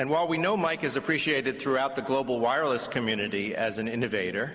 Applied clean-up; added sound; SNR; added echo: none; none; none; none.